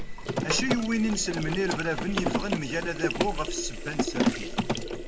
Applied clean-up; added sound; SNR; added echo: none; Mechanisms + Sink (filling or washing); -1 dB; none.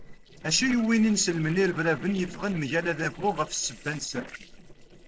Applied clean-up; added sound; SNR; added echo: neural separator model SepFormer DNS4.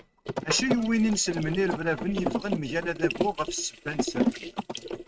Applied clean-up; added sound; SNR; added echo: neural mask model RNNoise.